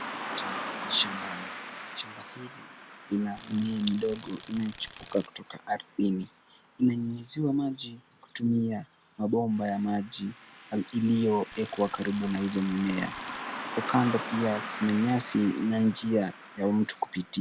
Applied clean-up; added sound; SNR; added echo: none; Car passing by + Tools; 12 dB; none.